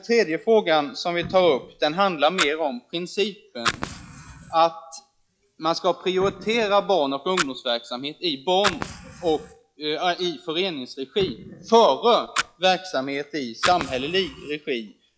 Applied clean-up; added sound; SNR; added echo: classical method log-MMSE.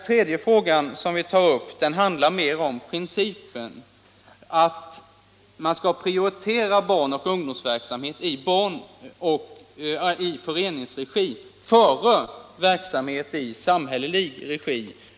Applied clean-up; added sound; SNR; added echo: none; none; none; none.